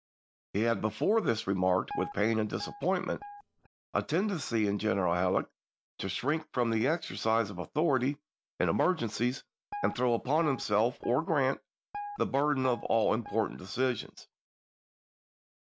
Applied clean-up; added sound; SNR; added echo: none; Guitar; 14 dB; none.